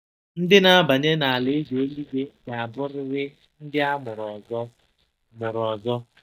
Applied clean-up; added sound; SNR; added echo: neural mask model DeepFilterNet 3.